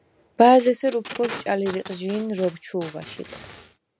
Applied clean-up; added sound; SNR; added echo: none; Packing tape, duct tape; 15 dB; none.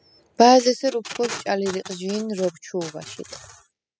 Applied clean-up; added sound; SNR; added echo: classical method spectral subtraction.